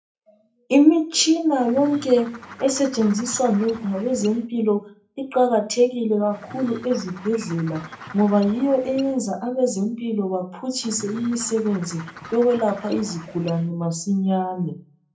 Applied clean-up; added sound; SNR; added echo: none; Bird; 18 dB; reverberation time 0.3 s.